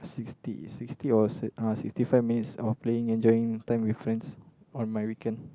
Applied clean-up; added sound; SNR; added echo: none; none; none; none.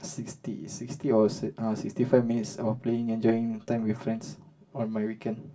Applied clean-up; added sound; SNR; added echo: none; none; none; reverberation time 0.2 s.